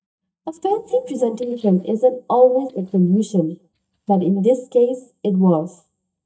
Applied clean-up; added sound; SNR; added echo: neural mask model DeepFilterNet 3.